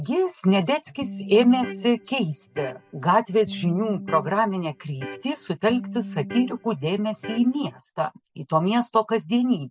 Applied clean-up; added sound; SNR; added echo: none; Electric guitar; 13 dB; none.